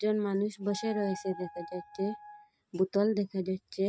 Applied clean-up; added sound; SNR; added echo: neural mask model RNNoise.